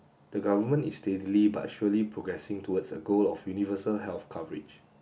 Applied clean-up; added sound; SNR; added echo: none; none; none; none.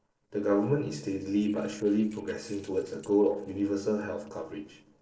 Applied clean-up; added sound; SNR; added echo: neural separator model SepFormer DNS4.